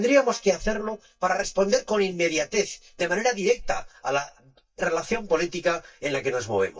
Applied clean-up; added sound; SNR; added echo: neural mask model DeepFilterNet 3.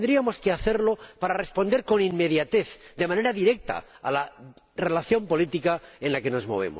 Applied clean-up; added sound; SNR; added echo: none; none; none; none.